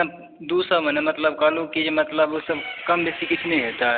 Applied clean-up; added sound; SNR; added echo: none; none; none; none.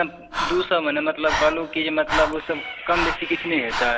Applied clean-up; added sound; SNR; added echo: none; Breathing; 6 dB; none.